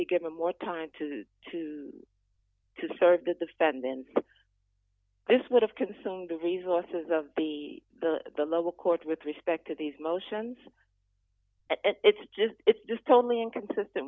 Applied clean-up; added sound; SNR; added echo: none; none; none; none.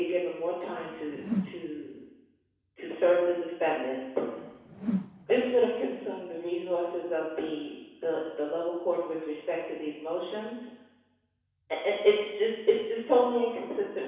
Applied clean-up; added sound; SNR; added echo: none; Whoosh, swoosh, swish; 6 dB; reverberation time 1.1 s.